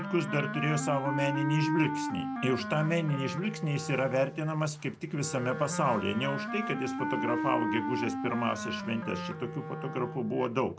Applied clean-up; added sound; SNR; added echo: none; Wind instrument, woodwind instrument; 4 dB; none.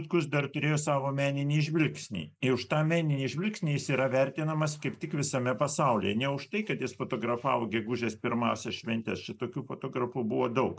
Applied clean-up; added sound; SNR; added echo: neural mask model Resemble Enhance denoiser.